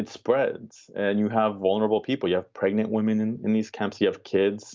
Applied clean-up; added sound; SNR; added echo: none; none; none; none.